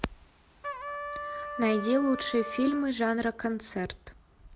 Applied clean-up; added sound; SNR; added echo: none; Trumpet; 8 dB; none.